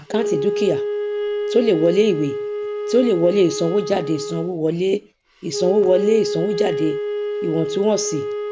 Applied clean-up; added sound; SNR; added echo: none; Wind instrument, woodwind instrument; 4 dB; none.